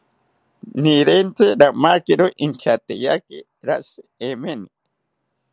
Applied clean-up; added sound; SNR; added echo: none; none; none; none.